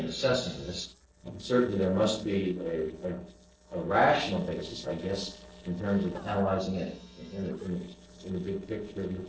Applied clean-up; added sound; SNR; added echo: neural separator model SepFormer DNS4.